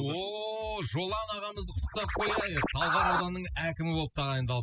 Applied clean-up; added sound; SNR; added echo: classical method spectral subtraction.